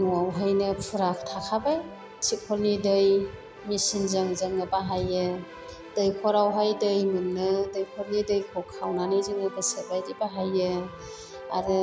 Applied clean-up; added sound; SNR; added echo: none; Keyboard (musical); 15 dB; none.